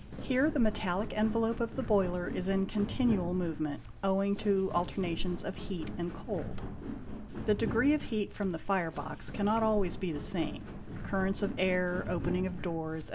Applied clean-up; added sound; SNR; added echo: none; Walk, footsteps; 7 dB; none.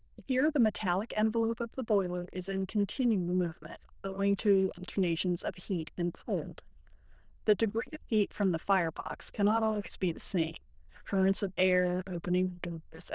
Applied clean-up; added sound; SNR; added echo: neural diffusion model UNIVERSE++.